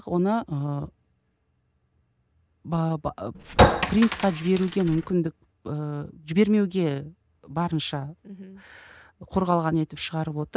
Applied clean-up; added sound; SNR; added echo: none; Chink, clink; -3 dB; none.